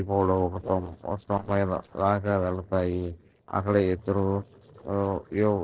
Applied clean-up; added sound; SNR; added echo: neural separator model SepFormer DNS4.